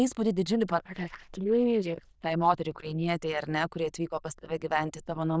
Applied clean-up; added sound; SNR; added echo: neural diffusion model UNIVERSE++.